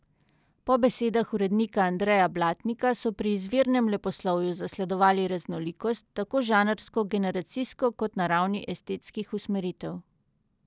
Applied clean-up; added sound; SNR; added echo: none; none; none; none.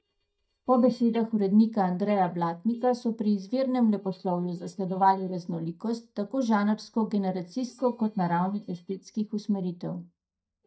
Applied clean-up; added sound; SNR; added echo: neural mask model DeepFilterNet 3.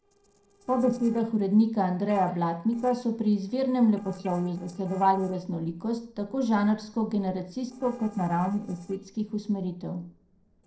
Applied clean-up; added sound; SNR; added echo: neural separator model SepFormer DNS4.